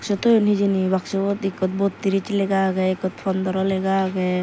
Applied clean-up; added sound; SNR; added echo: none; none; none; none.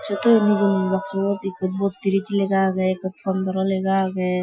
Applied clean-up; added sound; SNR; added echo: classical method Wiener filter.